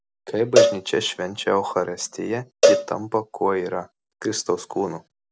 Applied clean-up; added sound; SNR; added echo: none; Cowbell; -2 dB; none.